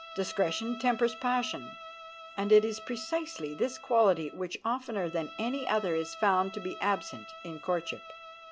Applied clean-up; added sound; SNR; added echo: none; Bowed string instrument; 15 dB; none.